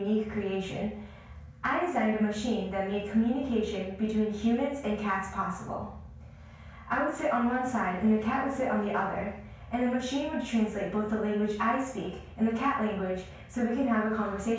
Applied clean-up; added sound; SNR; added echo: none; none; none; reverberation time 0.5 s.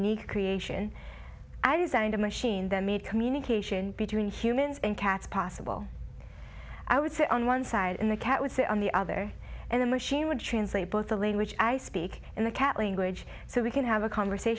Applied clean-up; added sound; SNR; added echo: none; none; none; none.